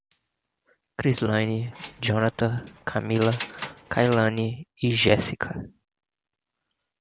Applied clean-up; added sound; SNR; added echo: none; Keys jangling; 16 dB; none.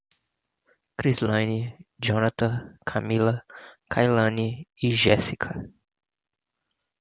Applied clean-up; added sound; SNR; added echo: none; none; none; none.